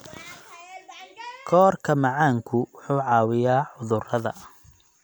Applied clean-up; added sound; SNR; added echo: none; none; none; none.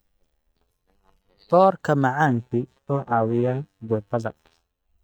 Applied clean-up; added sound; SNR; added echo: neural mask model DeepFilterNet 3.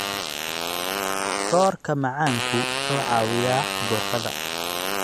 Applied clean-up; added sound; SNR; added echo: none; Fart; 1 dB; none.